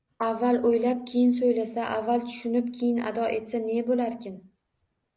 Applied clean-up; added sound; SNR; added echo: none; none; none; none.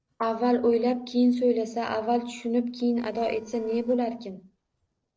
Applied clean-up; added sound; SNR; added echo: neural separator model SepFormer DNS4.